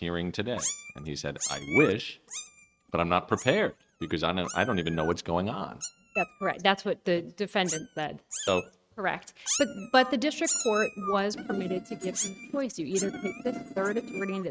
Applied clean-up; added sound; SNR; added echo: neural mask model RNNoise.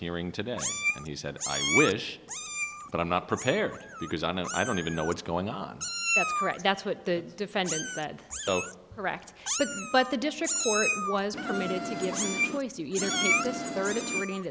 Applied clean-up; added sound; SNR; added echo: none; Meow + Insect; 2 dB; none.